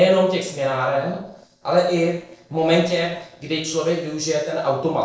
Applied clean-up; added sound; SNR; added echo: neural separator model SepFormer DNS4.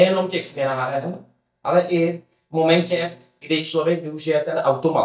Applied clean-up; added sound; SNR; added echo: neural mask model DeepFilterNet 3.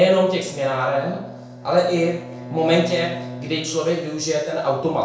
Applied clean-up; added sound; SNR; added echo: none; Bowed string instrument; 16 dB; reverberation time 0.7 s.